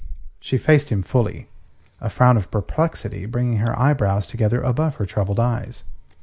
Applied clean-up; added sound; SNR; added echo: none; Chewing, mastication; 17 dB; none.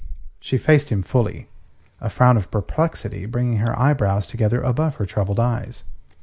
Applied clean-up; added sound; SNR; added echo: neural mask model Resemble Enhance denoiser.